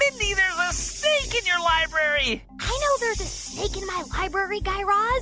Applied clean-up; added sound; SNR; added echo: none; none; none; none.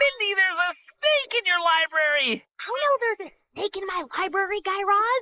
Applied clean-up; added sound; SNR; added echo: neural mask model Resemble Enhance denoiser.